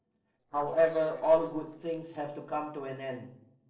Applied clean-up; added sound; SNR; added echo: neural separator model SepFormer DNS4.